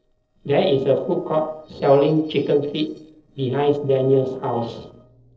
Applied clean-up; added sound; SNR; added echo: neural separator model SepFormer DNS4.